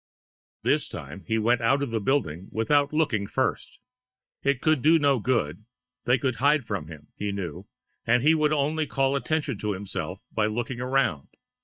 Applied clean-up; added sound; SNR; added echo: neural mask model DeepFilterNet 3.